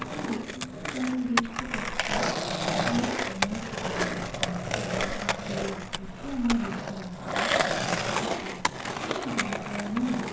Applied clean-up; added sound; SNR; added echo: none; Skateboard; -4 dB; reverberation time 0.9 s.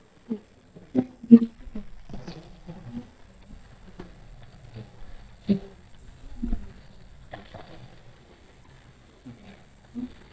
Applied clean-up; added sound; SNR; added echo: neural mask model DeepFilterNet 3.